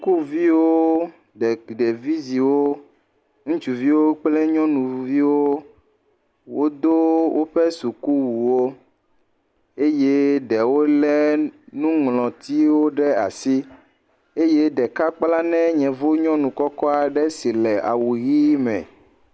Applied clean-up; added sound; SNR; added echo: none; none; none; none.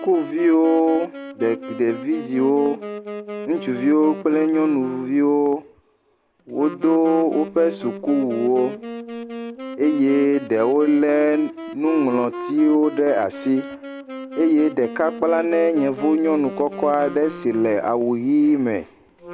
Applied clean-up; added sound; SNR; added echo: none; Wind instrument, woodwind instrument; 13 dB; none.